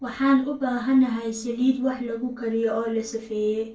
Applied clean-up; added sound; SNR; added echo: neural separator model SepFormer DNS4.